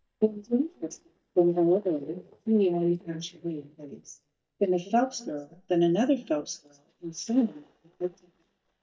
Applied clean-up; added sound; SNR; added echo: neural mask model DeepFilterNet 3.